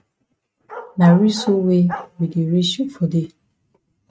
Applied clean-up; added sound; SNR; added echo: neural mask model RNNoise.